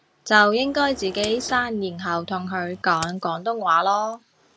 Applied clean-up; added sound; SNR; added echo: none; Engine / Mechanisms + Crack; 18 dB; none.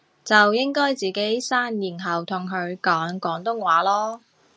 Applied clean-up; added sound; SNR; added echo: none; none; none; none.